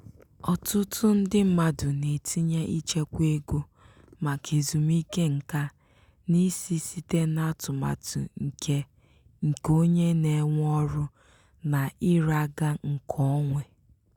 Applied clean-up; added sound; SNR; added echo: none; none; none; none.